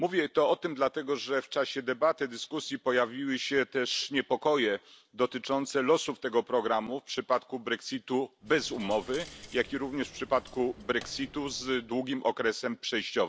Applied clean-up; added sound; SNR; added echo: none; Coin (dropping); 20 dB; none.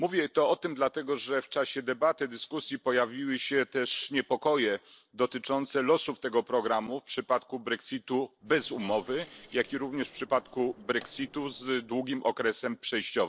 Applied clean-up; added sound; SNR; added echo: neural separator model SepFormer DNS4.